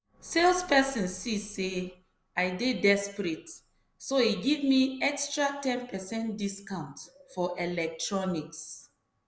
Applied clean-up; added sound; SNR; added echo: none; none; none; none.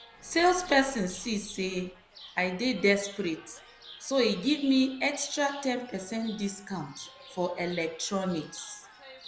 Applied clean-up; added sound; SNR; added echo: none; Chirp, tweet; 20 dB; none.